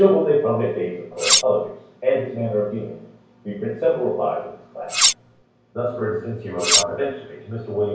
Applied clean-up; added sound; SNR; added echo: none; Cutlery, silverware; -3 dB; reverberation time 0.6 s.